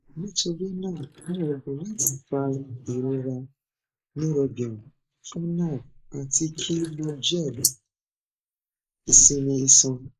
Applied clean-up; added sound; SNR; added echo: neural mask model Resemble Enhance denoiser.